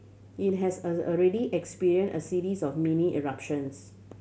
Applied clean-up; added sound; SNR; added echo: none; none; none; none.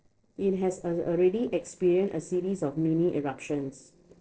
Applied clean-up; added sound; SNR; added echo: neural separator model SepFormer DNS4.